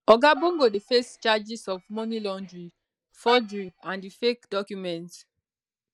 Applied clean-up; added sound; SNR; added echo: neural mask model DeepFilterNet 3.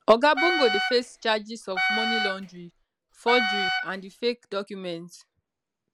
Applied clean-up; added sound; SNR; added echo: none; Wind instrument, woodwind instrument; 1 dB; none.